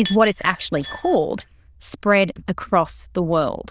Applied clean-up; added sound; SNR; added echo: neural diffusion model UNIVERSE++.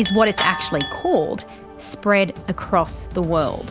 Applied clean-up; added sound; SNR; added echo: none; Snare drum + Chink, clink; 12 dB; none.